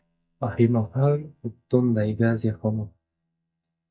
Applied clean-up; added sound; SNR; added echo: neural mask model DeepFilterNet 3.